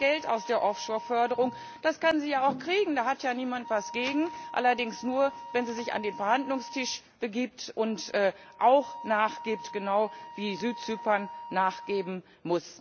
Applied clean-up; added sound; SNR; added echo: none; Wind instrument, woodwind instrument; 15 dB; none.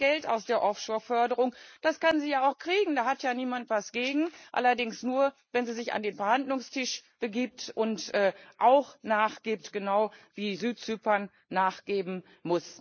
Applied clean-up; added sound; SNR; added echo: neural mask model Resemble Enhance denoiser.